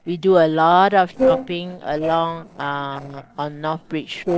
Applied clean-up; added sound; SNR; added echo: neural separator model SepFormer DNS4.